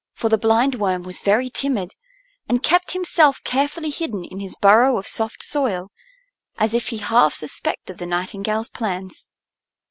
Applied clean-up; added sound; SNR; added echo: none; none; none; none.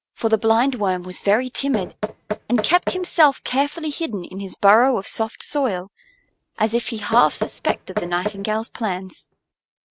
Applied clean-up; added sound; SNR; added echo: neural mask model RNNoise.